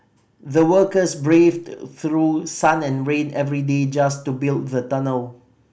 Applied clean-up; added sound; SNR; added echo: none; none; none; none.